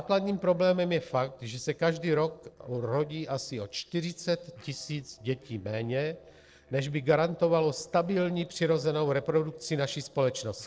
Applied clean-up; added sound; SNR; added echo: neural separator model SepFormer DNS4.